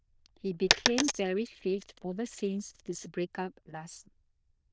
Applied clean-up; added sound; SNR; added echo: neural diffusion model UNIVERSE++.